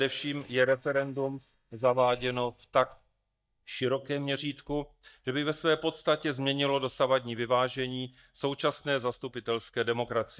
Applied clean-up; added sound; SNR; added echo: neural mask model DeepFilterNet 3.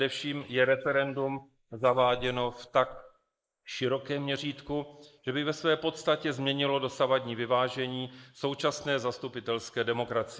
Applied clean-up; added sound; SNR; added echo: neural mask model Resemble Enhance denoiser.